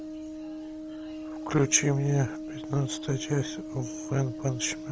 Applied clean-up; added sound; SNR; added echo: none; Brass instrument; 8 dB; none.